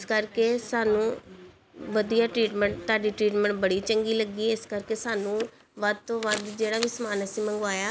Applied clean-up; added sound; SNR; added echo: none; none; none; none.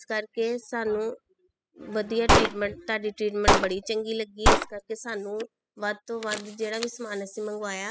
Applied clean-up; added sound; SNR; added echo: classical method spectral subtraction.